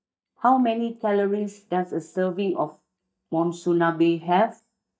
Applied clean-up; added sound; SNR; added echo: neural mask model DeepFilterNet 3.